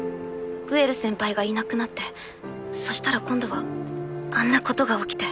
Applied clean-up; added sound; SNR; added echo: none; none; none; none.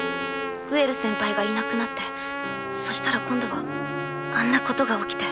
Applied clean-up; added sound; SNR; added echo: none; Trumpet; 5 dB; none.